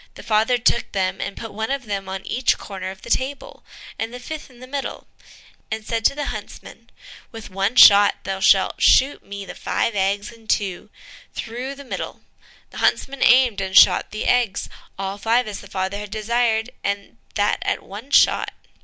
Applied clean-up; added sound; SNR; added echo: none; none; none; none.